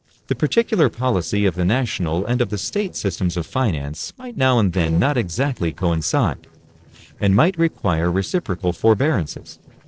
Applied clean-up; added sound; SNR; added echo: neural separator model SepFormer DNS4.